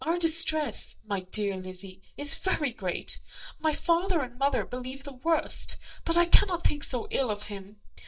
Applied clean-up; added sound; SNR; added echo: neural mask model DeepFilterNet 3.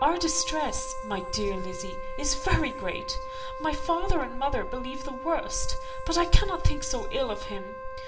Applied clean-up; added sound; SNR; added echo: none; Wind instrument, woodwind instrument; 11 dB; reverberation time 0.7 s.